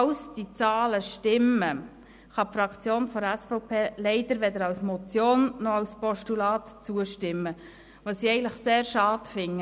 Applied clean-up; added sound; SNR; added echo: none; none; none; none.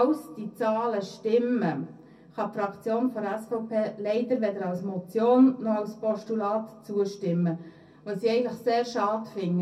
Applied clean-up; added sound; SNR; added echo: none; none; none; reverberation time 0.3 s.